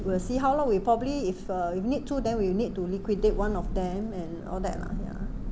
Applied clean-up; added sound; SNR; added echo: none; Thunder; 6 dB; none.